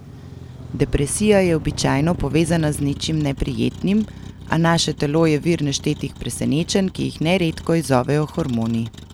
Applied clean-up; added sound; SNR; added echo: none; Motor vehicle (road); 14 dB; none.